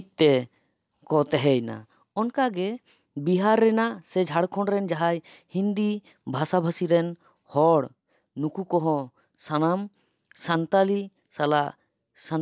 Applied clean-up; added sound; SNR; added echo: none; none; none; none.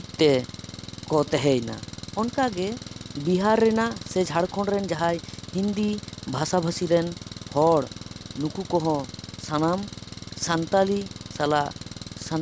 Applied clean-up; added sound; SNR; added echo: none; Engine; 13 dB; none.